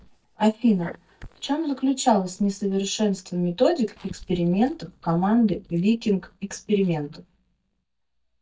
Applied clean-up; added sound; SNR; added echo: neural mask model DeepFilterNet 3.